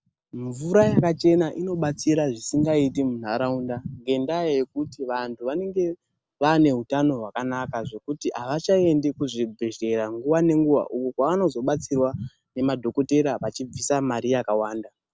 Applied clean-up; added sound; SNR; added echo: none; none; none; none.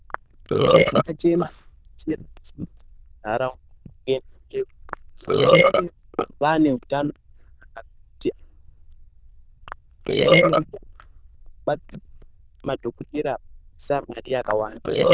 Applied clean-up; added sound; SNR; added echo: neural diffusion model UNIVERSE++.